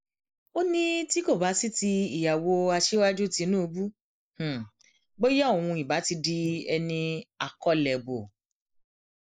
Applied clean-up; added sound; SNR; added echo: neural mask model Resemble Enhance denoiser.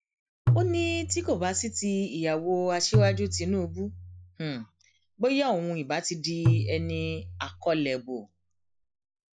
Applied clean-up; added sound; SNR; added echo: classical method log-MMSE.